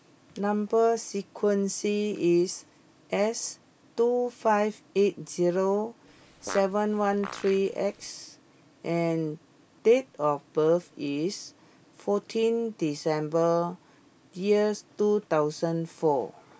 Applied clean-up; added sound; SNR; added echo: none; Fart; 16 dB; none.